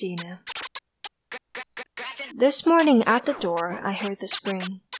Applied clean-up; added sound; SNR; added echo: none; Scratching (performance technique); 13 dB; none.